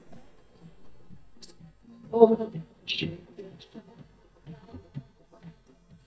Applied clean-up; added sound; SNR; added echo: neural mask model DeepFilterNet 3.